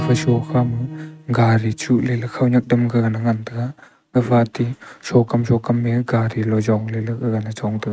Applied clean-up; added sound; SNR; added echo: neural mask model RNNoise.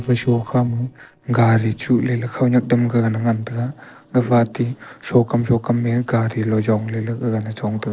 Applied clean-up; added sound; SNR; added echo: neural separator model SepFormer DNS4.